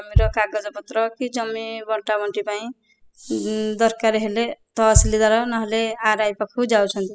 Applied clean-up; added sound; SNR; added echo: classical method spectral subtraction.